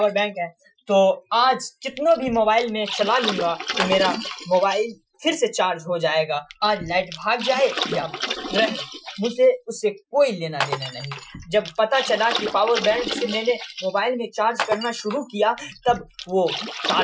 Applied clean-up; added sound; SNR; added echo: classical method Wiener filter.